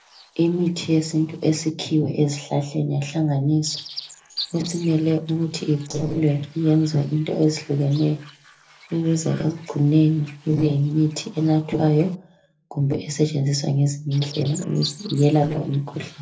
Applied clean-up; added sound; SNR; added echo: neural separator model SepFormer DNS4.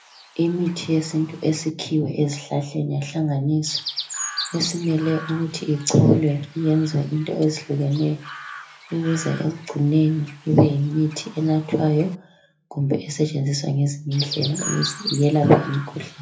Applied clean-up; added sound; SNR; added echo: none; Chirp, tweet; 14 dB; reverberation time 0.3 s.